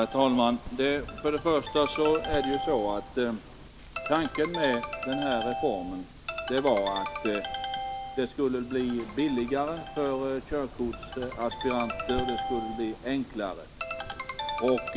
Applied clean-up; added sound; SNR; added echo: none; Ringtone; 7 dB; none.